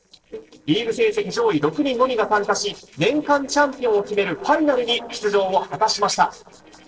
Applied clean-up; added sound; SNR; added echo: neural separator model SepFormer DNS4.